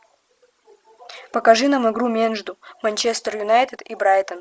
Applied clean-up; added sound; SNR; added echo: none; none; none; none.